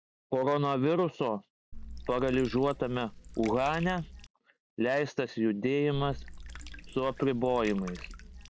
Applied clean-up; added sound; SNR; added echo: none; Water / Liquid; 13 dB; none.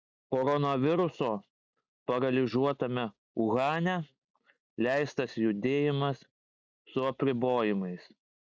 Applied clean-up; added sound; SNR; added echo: none; none; none; none.